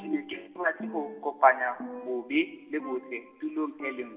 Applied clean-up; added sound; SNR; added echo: none; Percussion; 14 dB; reverberation time 0.9 s.